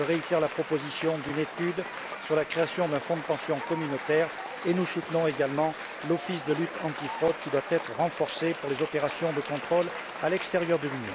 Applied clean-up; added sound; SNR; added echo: none; Applause / Cheering; 9 dB; none.